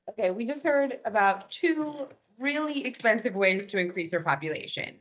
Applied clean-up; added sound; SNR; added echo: neural mask model DeepFilterNet 3.